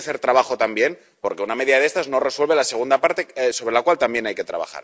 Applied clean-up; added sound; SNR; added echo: none; none; none; none.